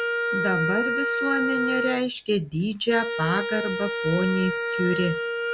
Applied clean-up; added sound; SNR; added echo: none; Wind instrument, woodwind instrument; 1 dB; none.